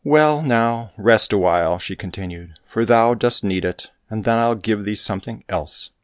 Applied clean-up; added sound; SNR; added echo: none; none; none; none.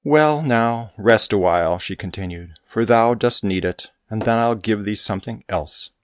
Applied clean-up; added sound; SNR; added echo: neural mask model RNNoise.